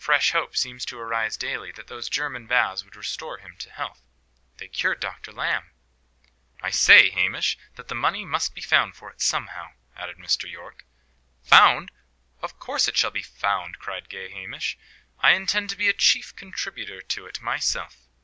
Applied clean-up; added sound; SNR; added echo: none; none; none; none.